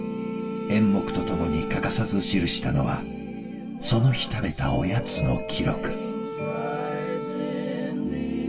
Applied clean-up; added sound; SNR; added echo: none; Wind instrument, woodwind instrument; 10 dB; reverberation time 0.2 s.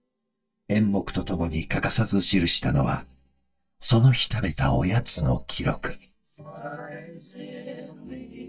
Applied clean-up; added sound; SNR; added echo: neural mask model DeepFilterNet 3.